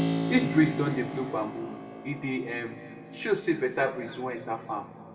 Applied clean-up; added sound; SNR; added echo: none; Keyboard (musical); 6 dB; reverberation time 2.1 s.